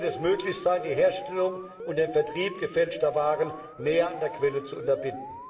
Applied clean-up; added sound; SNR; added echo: none; Alarm; 13 dB; reverberation time 2.6 s.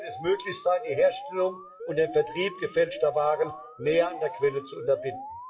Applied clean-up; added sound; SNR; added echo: classical method WPE with log-MMSE.